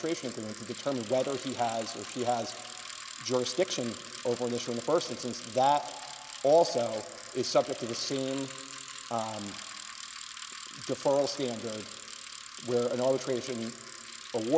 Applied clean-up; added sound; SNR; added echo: none; Bicycle; 12 dB; none.